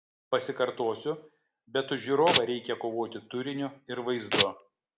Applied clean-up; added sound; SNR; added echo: none; Domestic sounds, home sounds; -3 dB; none.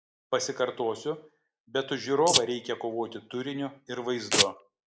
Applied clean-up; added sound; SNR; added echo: neural mask model Resemble Enhance denoiser.